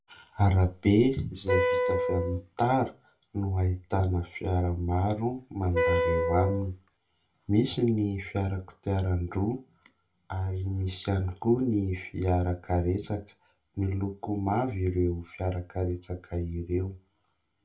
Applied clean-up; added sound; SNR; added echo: none; Wind instrument, woodwind instrument; 1 dB; reverberation time 0.2 s.